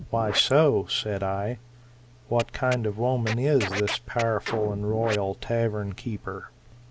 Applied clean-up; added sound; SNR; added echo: none; Scratching (performance technique); 12 dB; none.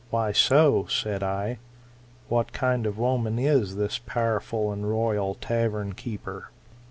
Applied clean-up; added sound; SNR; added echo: none; none; none; none.